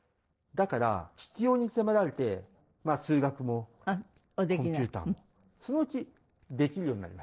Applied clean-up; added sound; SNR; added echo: neural separator model SepFormer DNS4.